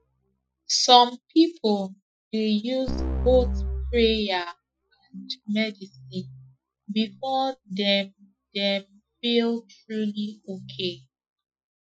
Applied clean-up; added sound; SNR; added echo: classical method Wiener filter.